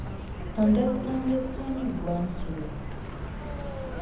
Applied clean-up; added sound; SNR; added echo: none; Car; 3 dB; reverberation time 0.8 s.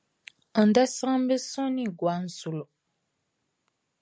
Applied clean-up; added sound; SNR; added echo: none; none; none; none.